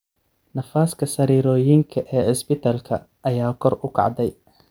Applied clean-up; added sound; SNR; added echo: none; none; none; none.